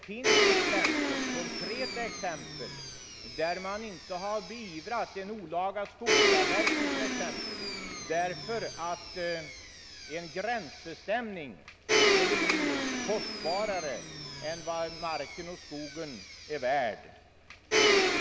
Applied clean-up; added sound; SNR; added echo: none; Domestic sounds, home sounds; -5 dB; none.